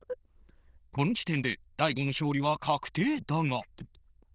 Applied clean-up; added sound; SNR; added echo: neural diffusion model UNIVERSE++.